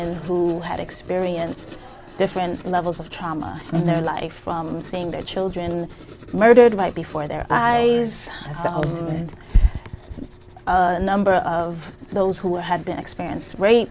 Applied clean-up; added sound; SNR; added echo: none; Writing; 19 dB; none.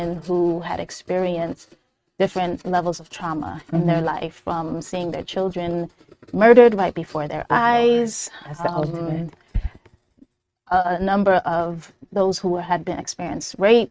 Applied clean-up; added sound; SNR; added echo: neural mask model RNNoise.